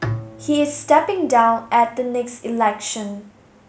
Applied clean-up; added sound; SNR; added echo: none; Bowed string instrument; 15 dB; none.